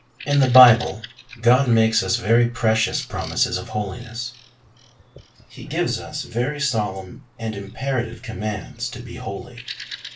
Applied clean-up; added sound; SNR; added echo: none; Bird vocalization, bird call, bird song; 19 dB; reverberation time 0.2 s.